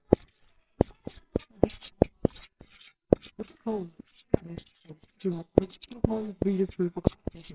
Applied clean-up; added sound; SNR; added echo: neural separator model SepFormer WHAMR!.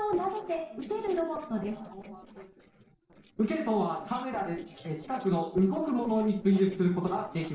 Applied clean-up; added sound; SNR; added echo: neural separator model SepFormer DNS4.